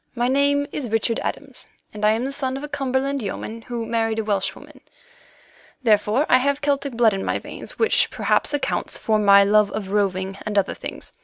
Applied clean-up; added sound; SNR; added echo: none; none; none; none.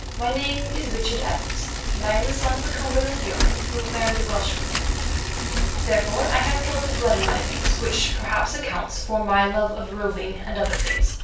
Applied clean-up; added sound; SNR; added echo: none; Bicycle; -2 dB; reverberation time 0.3 s.